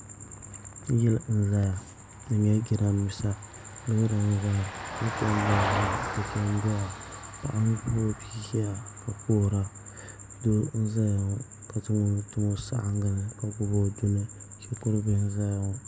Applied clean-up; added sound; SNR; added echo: none; Vehicle; 12 dB; none.